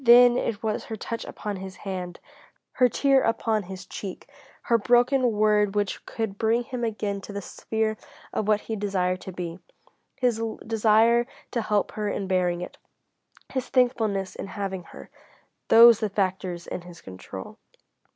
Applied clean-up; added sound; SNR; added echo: none; none; none; none.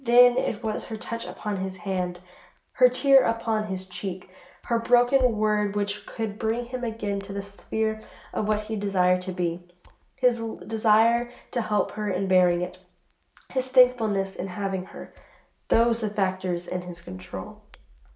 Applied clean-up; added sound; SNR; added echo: none; Crackle; 20 dB; reverberation time 0.4 s.